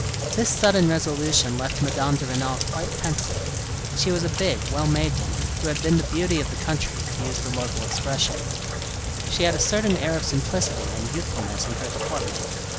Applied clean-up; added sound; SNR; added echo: none; Rain; 1 dB; none.